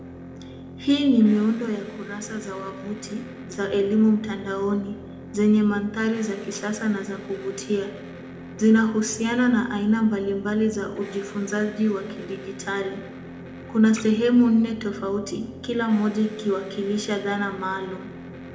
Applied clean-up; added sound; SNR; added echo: none; Electric guitar; 15 dB; reverberation time 0.6 s.